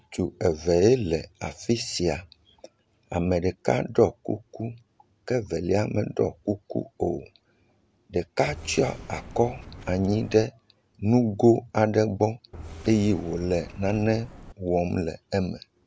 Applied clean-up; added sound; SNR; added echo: none; Subway, metro, underground; 15 dB; none.